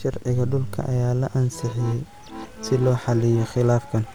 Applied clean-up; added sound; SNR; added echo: none; Accordion; 15 dB; none.